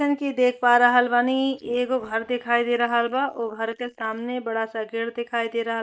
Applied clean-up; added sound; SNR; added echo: neural mask model Resemble Enhance denoiser.